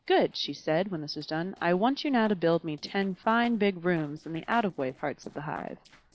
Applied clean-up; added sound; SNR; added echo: neural separator model SepFormer DNS4.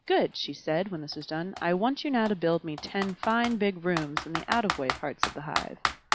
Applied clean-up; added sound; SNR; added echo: none; Computer keyboard; 7 dB; none.